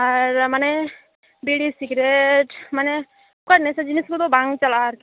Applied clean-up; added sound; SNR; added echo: none; none; none; none.